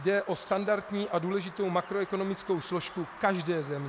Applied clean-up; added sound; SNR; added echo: none; Bird vocalization, bird call, bird song; 16 dB; none.